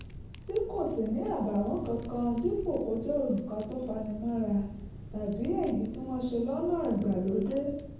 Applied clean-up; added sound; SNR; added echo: none; Fire; 13 dB; reverberation time 0.9 s.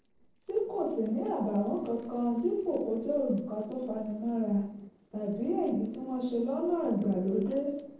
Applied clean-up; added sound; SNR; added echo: neural separator model SepFormer DNS4.